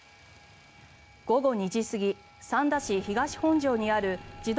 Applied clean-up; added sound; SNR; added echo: none; none; none; none.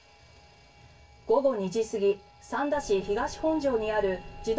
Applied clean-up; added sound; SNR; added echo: none; none; none; reverberation time 0.2 s.